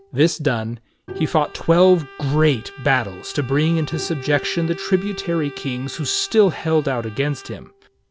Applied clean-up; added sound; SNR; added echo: none; Bowed string instrument + Bowed string instrument; 17 dB; none.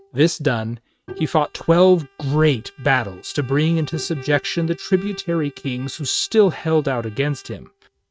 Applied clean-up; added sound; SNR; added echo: neural mask model RNNoise.